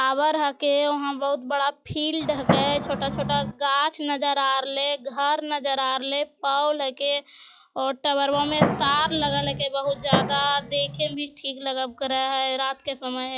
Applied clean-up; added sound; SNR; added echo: classical method log-MMSE.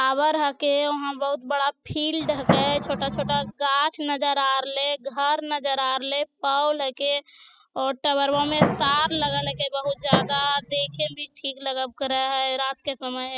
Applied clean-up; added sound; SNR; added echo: classical method spectral subtraction.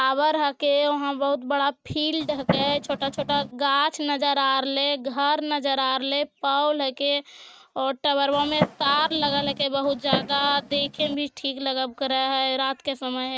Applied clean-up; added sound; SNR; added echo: neural mask model RNNoise.